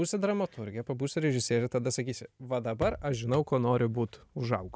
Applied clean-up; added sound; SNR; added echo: none; none; none; none.